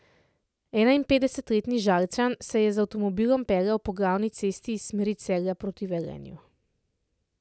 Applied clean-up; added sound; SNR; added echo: none; none; none; none.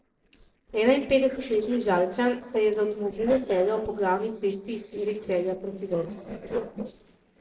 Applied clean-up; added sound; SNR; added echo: neural separator model SepFormer DNS4.